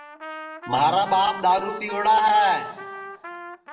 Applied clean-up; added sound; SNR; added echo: none; Trumpet; 13 dB; reverberation time 1.1 s.